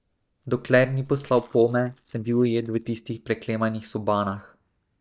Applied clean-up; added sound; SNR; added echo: neural mask model DeepFilterNet 3.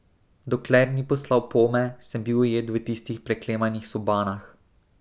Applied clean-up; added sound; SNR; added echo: none; none; none; none.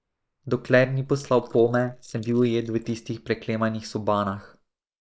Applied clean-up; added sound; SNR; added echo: neural mask model Resemble Enhance denoiser.